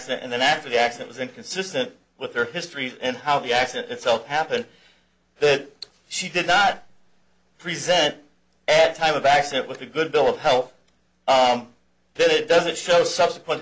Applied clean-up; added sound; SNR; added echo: none; none; none; none.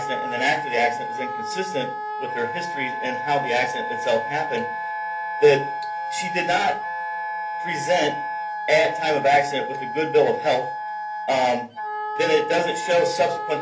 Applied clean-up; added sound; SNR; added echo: none; Wind instrument, woodwind instrument; 5 dB; reverberation time 0.3 s.